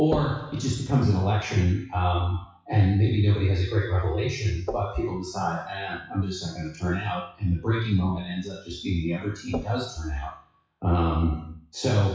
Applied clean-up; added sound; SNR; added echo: classical method WPE with log-MMSE.